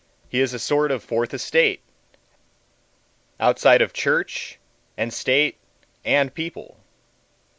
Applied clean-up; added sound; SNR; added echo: none; none; none; none.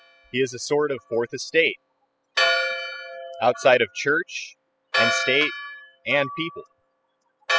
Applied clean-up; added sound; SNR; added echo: classical method spectral subtraction.